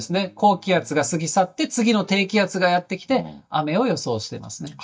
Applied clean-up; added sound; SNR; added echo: neural mask model DeepFilterNet 3.